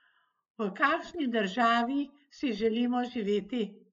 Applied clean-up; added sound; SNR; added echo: neural mask model Resemble Enhance denoiser.